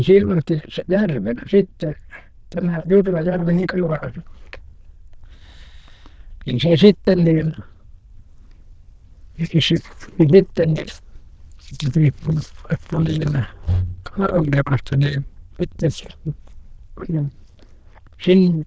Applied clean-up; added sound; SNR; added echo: neural diffusion model UNIVERSE++.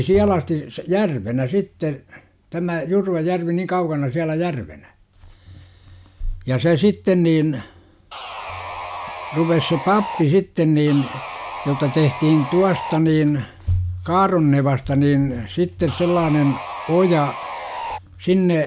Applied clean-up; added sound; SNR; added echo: none; Sawing; 10 dB; none.